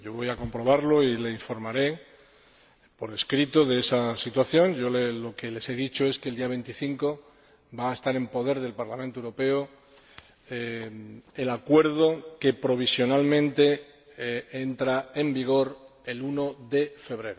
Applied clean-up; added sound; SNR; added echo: none; none; none; none.